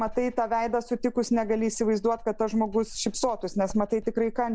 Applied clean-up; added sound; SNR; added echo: none; Writing; 15 dB; none.